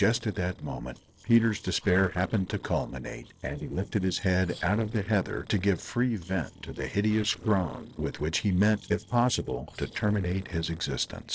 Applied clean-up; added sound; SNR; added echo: neural separator model SepFormer DNS4.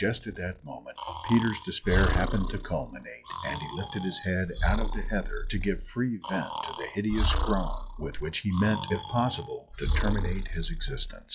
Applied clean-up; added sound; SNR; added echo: classical method log-MMSE.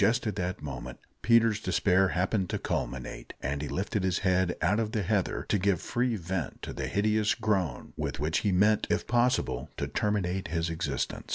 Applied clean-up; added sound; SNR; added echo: none; none; none; none.